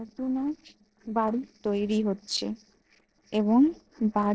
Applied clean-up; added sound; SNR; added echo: neural separator model SepFormer DNS4.